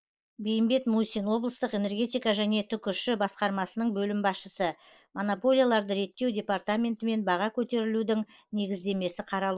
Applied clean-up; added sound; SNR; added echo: neural mask model Resemble Enhance denoiser.